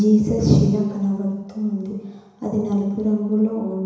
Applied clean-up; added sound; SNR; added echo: none; none; none; reverberation time 1.0 s.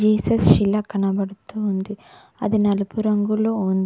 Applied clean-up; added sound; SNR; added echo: none; none; none; none.